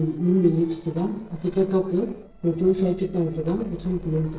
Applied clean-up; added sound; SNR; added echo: neural separator model SepFormer DNS4.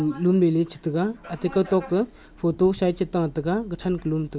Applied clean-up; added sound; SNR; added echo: none; none; none; none.